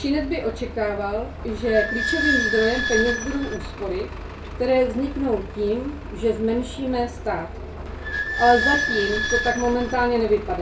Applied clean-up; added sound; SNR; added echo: none; Squeak / Idling; 4 dB; reverberation time 0.3 s.